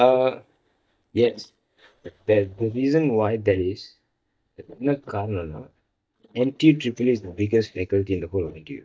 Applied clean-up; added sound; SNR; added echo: neural mask model DeepFilterNet 3.